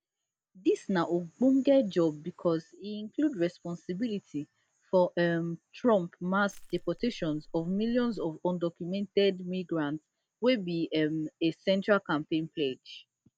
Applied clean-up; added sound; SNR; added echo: none; Crushing; 19 dB; none.